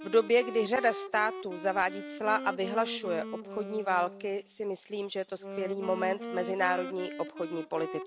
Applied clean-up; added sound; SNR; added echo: none; Wind instrument, woodwind instrument; 10 dB; none.